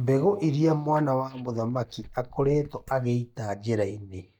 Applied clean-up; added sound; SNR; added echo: neural mask model DeepFilterNet 3.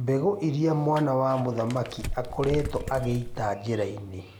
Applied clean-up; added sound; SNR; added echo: none; Crumpling, crinkling; 9 dB; none.